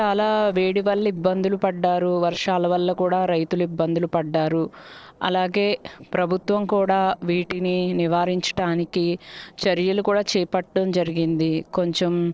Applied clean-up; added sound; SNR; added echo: neural separator model SepFormer DNS4.